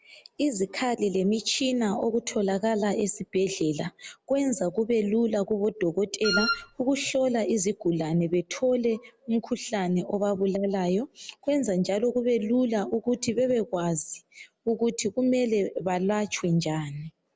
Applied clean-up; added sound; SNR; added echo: none; Wind instrument, woodwind instrument; 2 dB; none.